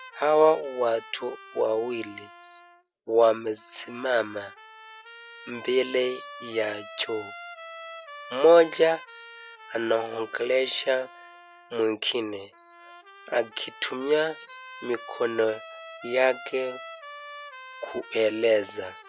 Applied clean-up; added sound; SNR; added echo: none; Trumpet; 17 dB; none.